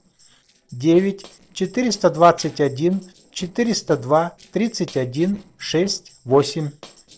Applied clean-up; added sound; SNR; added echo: neural separator model SepFormer DNS4.